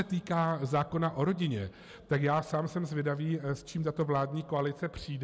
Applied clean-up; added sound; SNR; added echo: none; none; none; none.